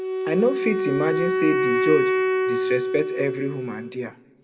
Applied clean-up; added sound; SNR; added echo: none; Wind instrument, woodwind instrument; -1 dB; reverberation time 1.0 s.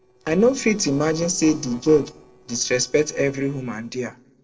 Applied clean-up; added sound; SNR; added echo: neural separator model SepFormer DNS4.